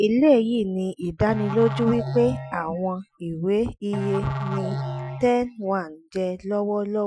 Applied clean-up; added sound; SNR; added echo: classical method Wiener filter.